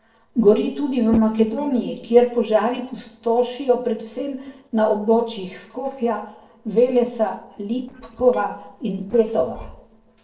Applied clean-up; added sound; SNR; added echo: neural separator model SepFormer DNS4.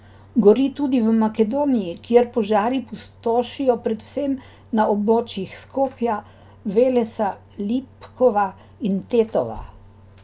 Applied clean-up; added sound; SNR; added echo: none; none; none; none.